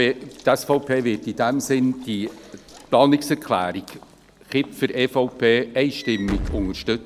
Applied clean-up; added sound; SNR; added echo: none; Walk, footsteps / Slam; 16 dB; none.